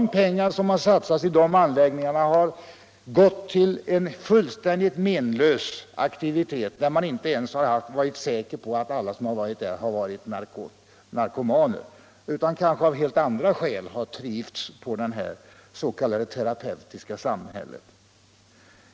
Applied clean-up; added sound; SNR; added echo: none; none; none; none.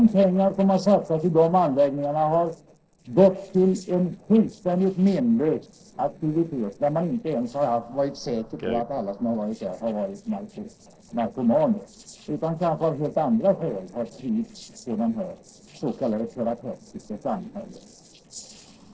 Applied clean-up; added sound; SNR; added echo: neural separator model SepFormer DNS4.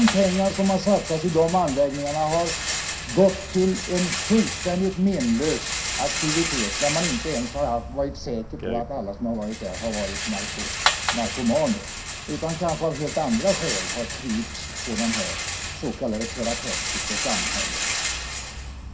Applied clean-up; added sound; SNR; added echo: none; Rattle; 4 dB; reverberation time 0.3 s.